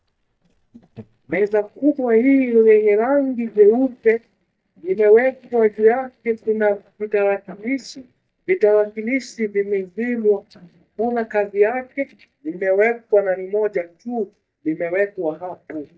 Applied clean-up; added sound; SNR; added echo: neural mask model DeepFilterNet 3.